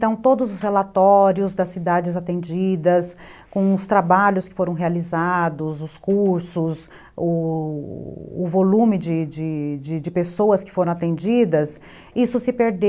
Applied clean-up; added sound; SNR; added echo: none; none; none; none.